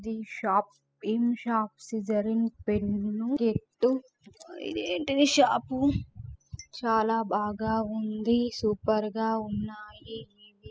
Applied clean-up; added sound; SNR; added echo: classical method spectral subtraction.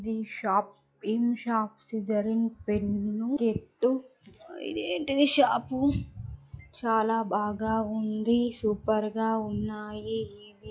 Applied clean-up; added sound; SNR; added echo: classical method log-MMSE.